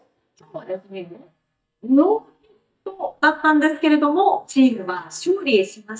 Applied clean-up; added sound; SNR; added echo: neural mask model DeepFilterNet 3.